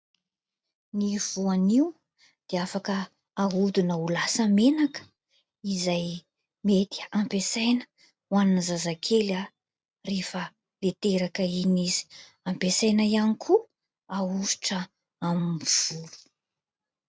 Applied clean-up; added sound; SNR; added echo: none; none; none; none.